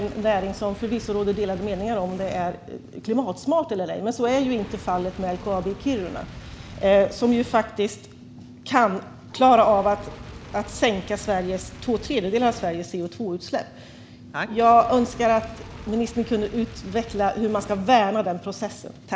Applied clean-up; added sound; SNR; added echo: none; Fire; 18 dB; none.